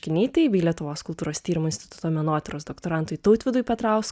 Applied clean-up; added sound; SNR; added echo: none; none; none; none.